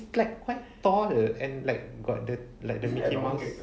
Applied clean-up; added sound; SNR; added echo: none; none; none; none.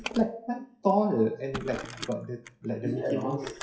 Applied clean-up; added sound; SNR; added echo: classical method WPE with log-MMSE.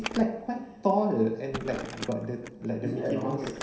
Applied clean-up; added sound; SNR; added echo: none; Crumpling, crinkling; 13 dB; reverberation time 0.7 s.